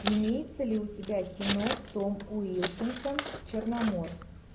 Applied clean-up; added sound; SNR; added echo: none; Scissors; 5 dB; none.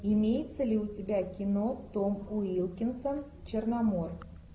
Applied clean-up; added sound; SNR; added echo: none; none; none; none.